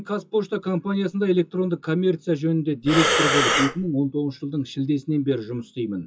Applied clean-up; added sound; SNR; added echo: classical method WPE with log-MMSE.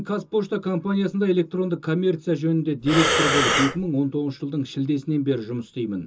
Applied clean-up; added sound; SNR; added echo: none; Breathing; -2 dB; reverberation time 0.2 s.